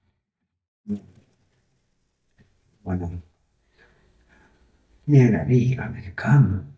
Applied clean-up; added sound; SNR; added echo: neural mask model DeepFilterNet 3.